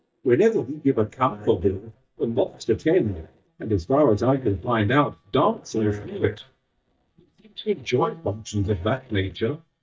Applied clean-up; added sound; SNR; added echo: neural mask model DeepFilterNet 3.